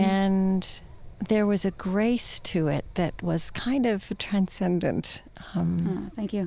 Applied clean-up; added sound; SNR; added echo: none; Wind; 17 dB; none.